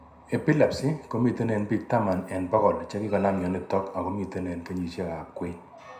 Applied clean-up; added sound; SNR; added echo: none; none; none; reverberation time 0.5 s.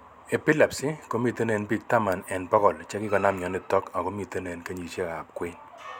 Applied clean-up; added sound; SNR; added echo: none; none; none; none.